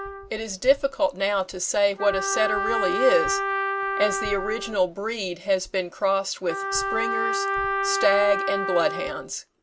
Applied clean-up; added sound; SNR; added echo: none; Trumpet; 4 dB; none.